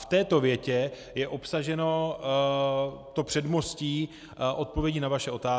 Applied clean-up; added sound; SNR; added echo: none; none; none; none.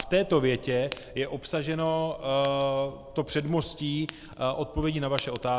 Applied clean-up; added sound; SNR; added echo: none; Fire; 16 dB; none.